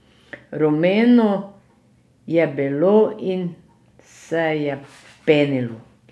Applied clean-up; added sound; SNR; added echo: none; none; none; none.